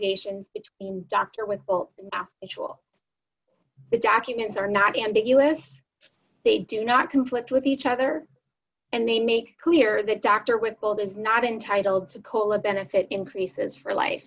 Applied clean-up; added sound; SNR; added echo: none; none; none; none.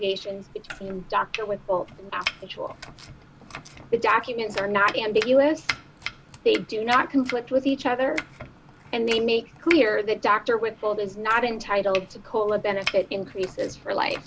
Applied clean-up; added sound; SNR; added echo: none; Domestic sounds, home sounds; 13 dB; none.